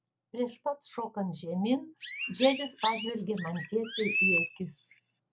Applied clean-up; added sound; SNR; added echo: none; Chirp, tweet; 0 dB; none.